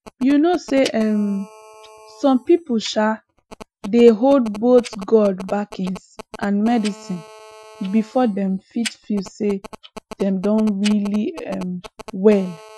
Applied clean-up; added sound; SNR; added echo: classical method Wiener filter.